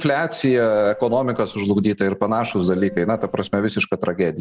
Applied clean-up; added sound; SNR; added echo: none; Subway, metro, underground / Doorbell; 19 dB; none.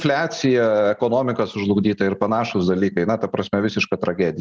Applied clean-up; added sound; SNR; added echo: none; none; none; none.